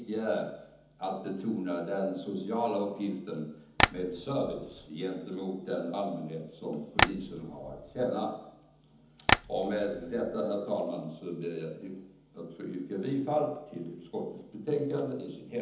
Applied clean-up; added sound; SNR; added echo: none; Tap; -3 dB; reverberation time 1.3 s.